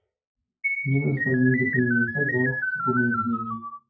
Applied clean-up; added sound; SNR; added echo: classical method WPE with log-MMSE.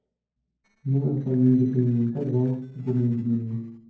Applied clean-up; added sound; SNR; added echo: neural separator model SepFormer DNS4.